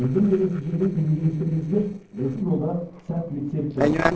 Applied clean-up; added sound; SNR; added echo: neural separator model SepFormer DNS4.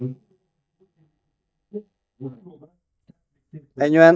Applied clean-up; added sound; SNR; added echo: neural mask model DeepFilterNet 3.